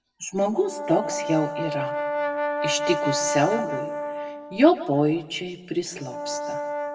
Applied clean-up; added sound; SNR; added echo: none; Brass instrument; 4 dB; reverberation time 0.9 s.